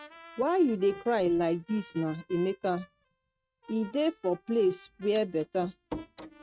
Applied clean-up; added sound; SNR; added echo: neural mask model RNNoise.